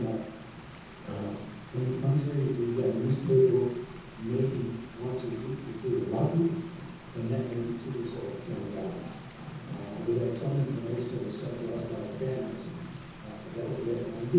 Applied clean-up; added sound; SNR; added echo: none; Stream; 20 dB; reverberation time 0.9 s.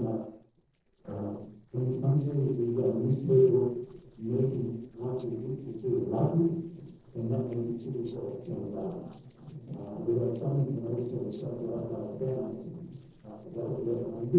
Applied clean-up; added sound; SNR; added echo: neural separator model SepFormer DNS4.